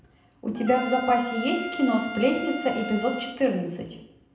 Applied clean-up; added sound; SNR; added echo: none; Trumpet; 10 dB; reverberation time 0.7 s.